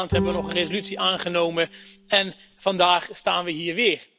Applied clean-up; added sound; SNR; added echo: none; Bowed string instrument; 9 dB; none.